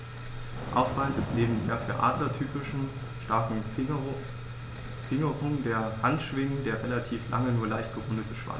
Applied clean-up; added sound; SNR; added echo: none; Thunder / Rain; 13 dB; none.